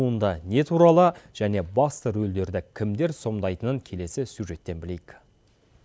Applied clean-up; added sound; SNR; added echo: none; none; none; none.